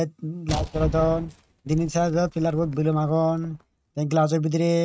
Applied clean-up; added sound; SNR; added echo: neural mask model RNNoise.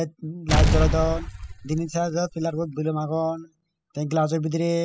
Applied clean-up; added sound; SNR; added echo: classical method spectral subtraction.